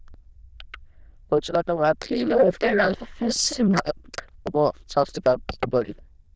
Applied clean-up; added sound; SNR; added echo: neural diffusion model UNIVERSE++.